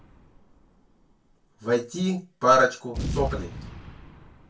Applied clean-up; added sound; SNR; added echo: none; Boom; 10 dB; reverberation time 0.1 s.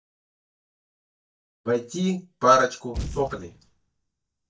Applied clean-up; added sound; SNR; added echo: neural mask model DeepFilterNet 3.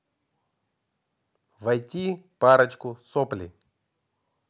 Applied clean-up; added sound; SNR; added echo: none; none; none; none.